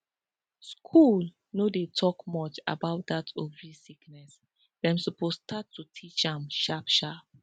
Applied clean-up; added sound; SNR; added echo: none; none; none; none.